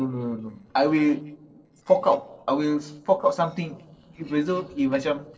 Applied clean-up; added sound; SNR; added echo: neural separator model SepFormer DNS4.